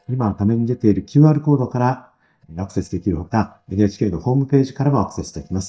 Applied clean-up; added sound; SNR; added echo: neural mask model DeepFilterNet 3.